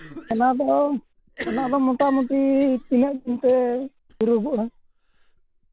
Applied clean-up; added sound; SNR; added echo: none; Cough; 19 dB; none.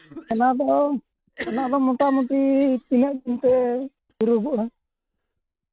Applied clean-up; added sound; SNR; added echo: neural mask model RNNoise.